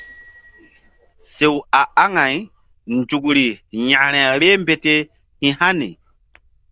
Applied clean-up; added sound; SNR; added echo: neural diffusion model UNIVERSE++.